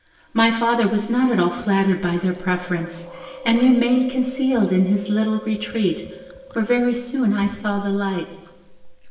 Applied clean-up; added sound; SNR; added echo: none; Chewing, mastication; 19 dB; reverberation time 1.1 s.